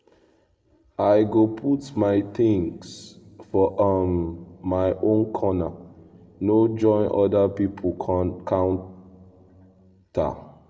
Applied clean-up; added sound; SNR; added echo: none; none; none; reverberation time 1.0 s.